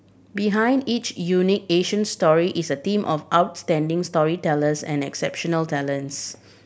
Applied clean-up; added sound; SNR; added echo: none; none; none; none.